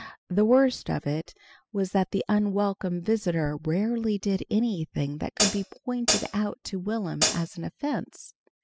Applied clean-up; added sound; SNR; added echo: classical method spectral subtraction.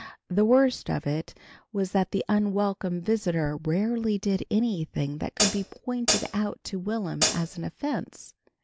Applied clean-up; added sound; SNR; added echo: none; Hi-hat; 0 dB; none.